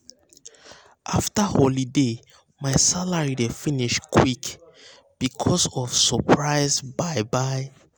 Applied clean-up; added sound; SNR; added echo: none; none; none; none.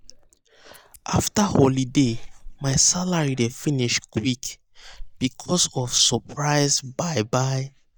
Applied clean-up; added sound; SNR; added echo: neural mask model DeepFilterNet 3.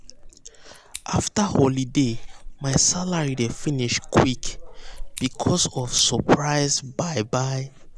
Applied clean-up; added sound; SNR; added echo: none; Meow / Purr + Scissors; 13 dB; none.